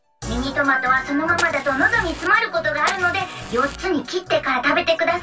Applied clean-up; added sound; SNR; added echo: none; Fire; 15 dB; reverberation time 0.1 s.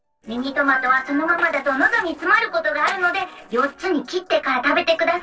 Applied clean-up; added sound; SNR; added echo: neural separator model SepFormer DNS4.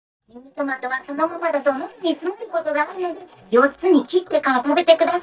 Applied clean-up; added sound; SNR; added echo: neural mask model DeepFilterNet 3.